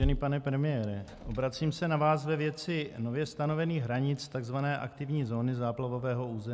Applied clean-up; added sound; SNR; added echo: none; none; none; none.